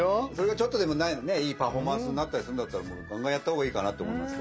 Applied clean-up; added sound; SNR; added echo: none; none; none; none.